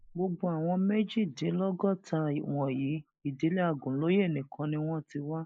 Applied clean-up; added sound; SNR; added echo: neural mask model Resemble Enhance denoiser.